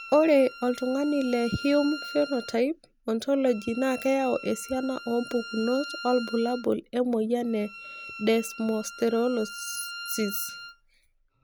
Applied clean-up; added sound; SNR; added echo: none; Bowed string instrument; 14 dB; none.